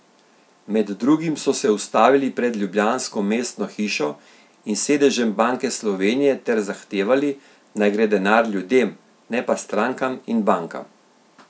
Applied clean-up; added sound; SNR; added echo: none; none; none; none.